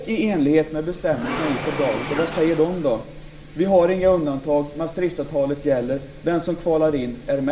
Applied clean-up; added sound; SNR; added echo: none; Engine / Mechanisms; 10 dB; reverberation time 1.3 s.